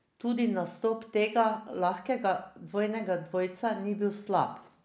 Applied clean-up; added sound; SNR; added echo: none; none; none; none.